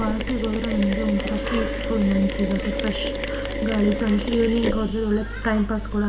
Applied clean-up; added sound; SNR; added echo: none; Mechanisms; 4 dB; reverberation time 2.1 s.